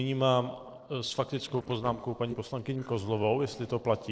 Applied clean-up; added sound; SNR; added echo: neural separator model SepFormer DNS4.